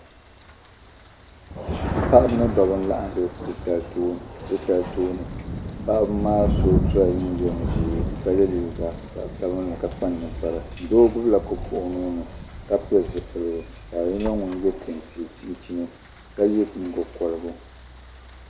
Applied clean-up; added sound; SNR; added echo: none; Tambourine + Thunder; 6 dB; none.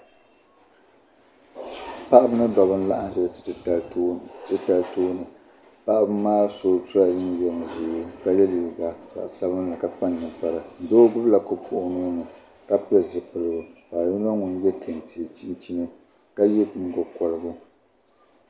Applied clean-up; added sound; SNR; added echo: none; none; none; none.